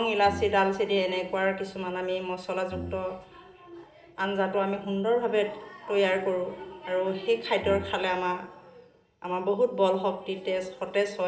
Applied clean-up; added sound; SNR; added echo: none; Brass instrument; 13 dB; reverberation time 0.9 s.